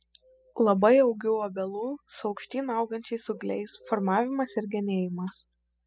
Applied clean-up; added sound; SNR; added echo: classical method spectral subtraction.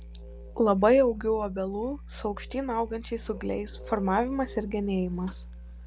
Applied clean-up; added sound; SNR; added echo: none; Musical instrument; 14 dB; none.